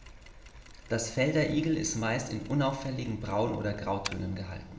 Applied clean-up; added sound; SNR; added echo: none; Mechanisms; 19 dB; reverberation time 0.6 s.